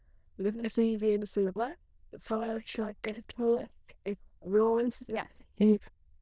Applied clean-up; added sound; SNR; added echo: neural diffusion model UNIVERSE++.